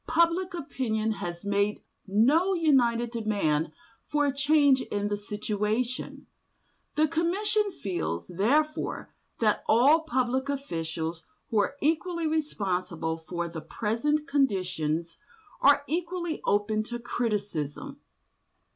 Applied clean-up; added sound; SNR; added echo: none; none; none; none.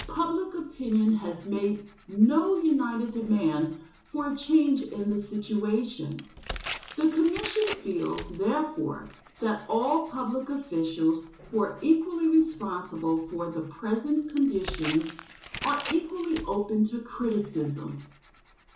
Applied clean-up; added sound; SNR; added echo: none; Tearing; 17 dB; reverberation time 0.7 s.